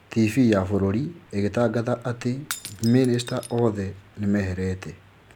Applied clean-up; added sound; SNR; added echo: none; Shatter / Crushing; 18 dB; none.